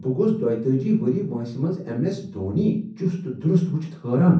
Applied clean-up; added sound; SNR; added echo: none; none; none; reverberation time 0.6 s.